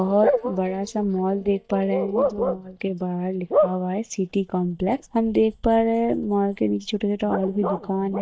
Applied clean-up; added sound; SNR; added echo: neural mask model DeepFilterNet 3.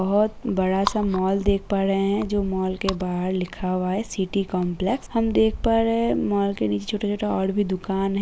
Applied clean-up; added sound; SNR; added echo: none; none; none; none.